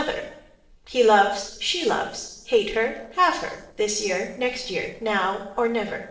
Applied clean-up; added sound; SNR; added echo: neural separator model SepFormer DNS4.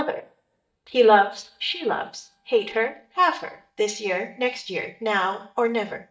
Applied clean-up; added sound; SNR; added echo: neural mask model DeepFilterNet 3.